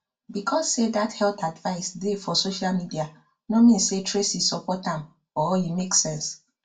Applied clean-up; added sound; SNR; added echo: none; none; none; reverberation time 0.2 s.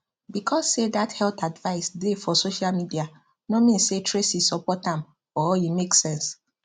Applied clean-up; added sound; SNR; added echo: none; none; none; none.